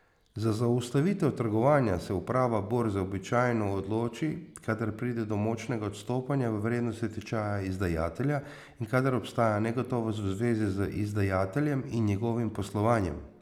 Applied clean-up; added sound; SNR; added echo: none; none; none; none.